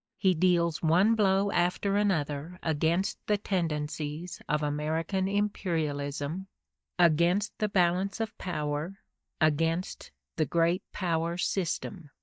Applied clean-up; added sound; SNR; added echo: neural mask model DeepFilterNet 3.